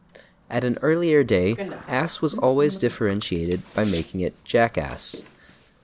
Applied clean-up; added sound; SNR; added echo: none; Bicycle; 16 dB; none.